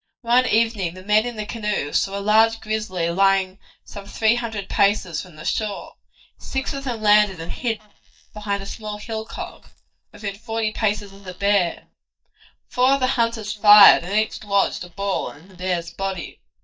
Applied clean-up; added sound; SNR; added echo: neural mask model DeepFilterNet 3.